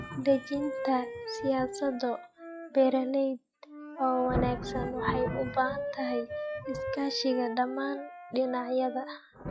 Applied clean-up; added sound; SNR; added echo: classical method log-MMSE.